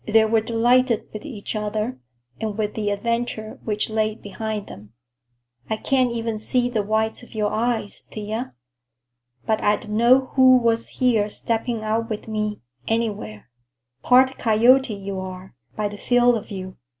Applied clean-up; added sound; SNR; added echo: none; none; none; none.